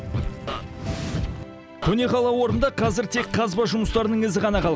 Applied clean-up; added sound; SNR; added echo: none; Scratching (performance technique); 9 dB; none.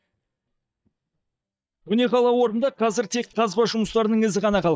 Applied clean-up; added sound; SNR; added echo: neural mask model DeepFilterNet 3.